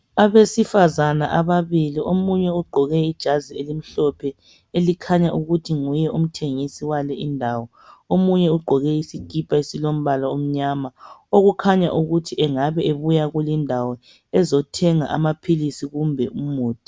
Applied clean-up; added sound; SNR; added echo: none; none; none; none.